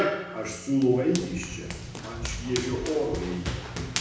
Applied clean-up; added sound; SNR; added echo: none; Run; 4 dB; reverberation time 0.8 s.